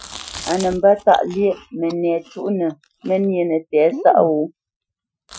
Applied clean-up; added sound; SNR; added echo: classical method Wiener filter.